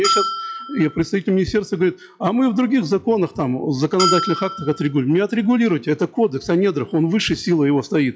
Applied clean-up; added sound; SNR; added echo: classical method log-MMSE.